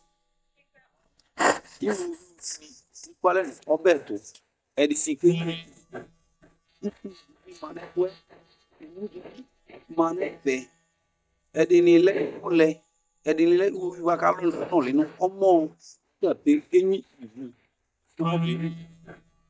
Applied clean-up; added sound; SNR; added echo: neural mask model DeepFilterNet 3.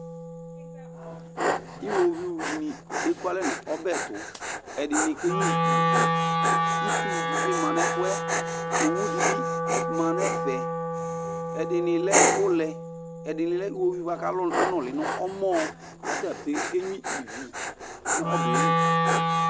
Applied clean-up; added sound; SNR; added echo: none; Dog + Wind instrument, woodwind instrument; -3 dB; none.